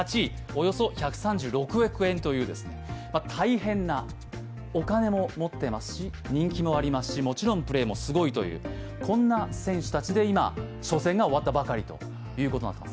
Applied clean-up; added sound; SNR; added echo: none; none; none; none.